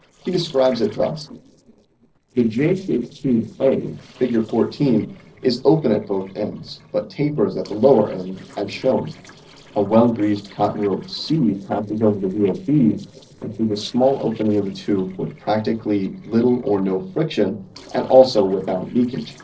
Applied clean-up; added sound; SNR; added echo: neural separator model SepFormer DNS4.